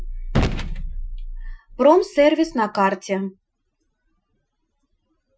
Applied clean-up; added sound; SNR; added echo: classical method Wiener filter.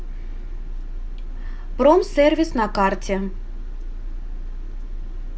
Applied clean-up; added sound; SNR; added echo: none; none; none; none.